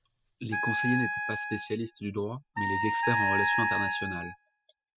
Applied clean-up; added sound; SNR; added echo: classical method spectral subtraction.